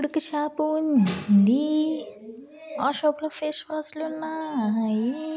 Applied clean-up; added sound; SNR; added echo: none; none; none; none.